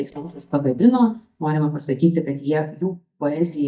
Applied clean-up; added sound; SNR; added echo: neural mask model DeepFilterNet 3.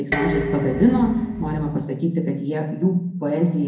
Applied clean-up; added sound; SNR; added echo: none; Dishes, pots, and pans; 9 dB; reverberation time 0.4 s.